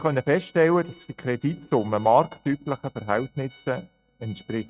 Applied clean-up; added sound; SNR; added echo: neural mask model RNNoise.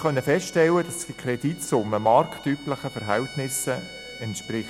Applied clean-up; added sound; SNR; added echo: none; Bowed string instrument; 18 dB; none.